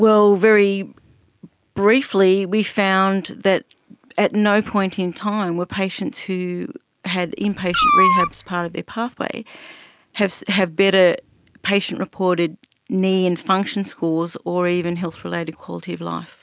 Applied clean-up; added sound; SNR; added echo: none; Meow; -1 dB; none.